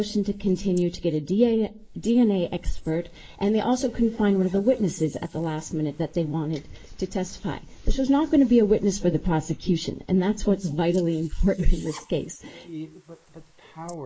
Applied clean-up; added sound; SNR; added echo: neural mask model Resemble Enhance denoiser.